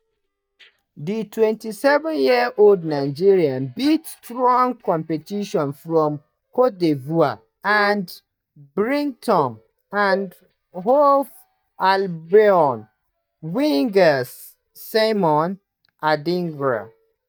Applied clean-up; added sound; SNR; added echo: neural mask model DeepFilterNet 3.